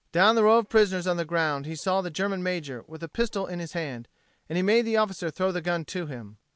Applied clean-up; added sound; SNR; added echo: none; none; none; none.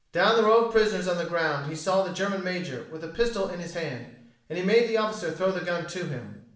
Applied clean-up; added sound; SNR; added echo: none; none; none; reverberation time 0.6 s.